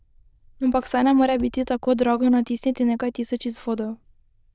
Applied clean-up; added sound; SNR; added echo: neural diffusion model UNIVERSE++.